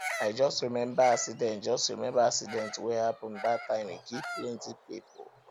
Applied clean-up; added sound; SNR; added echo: none; Bird vocalization, bird call, bird song; 13 dB; none.